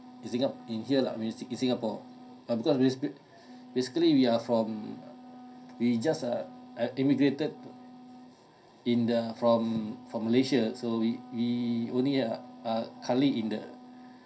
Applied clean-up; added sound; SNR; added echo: none; Wind instrument, woodwind instrument; 20 dB; reverberation time 0.3 s.